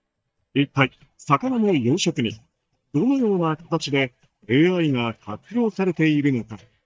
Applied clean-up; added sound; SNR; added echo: neural mask model DeepFilterNet 3.